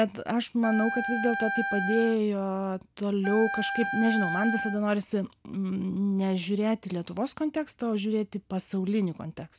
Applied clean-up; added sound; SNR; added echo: none; Wind instrument, woodwind instrument; 4 dB; none.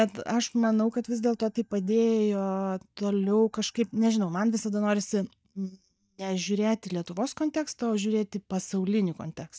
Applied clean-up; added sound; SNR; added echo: neural mask model DeepFilterNet 3.